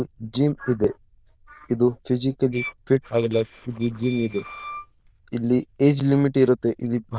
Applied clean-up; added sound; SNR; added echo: neural diffusion model UNIVERSE++.